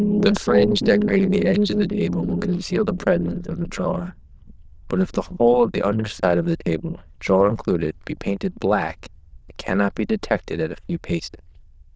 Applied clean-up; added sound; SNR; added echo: neural diffusion model UNIVERSE++.